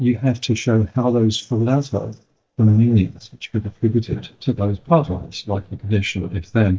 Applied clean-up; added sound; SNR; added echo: neural mask model DeepFilterNet 3.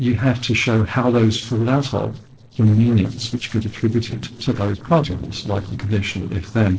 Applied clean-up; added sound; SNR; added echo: neural separator model SepFormer DNS4.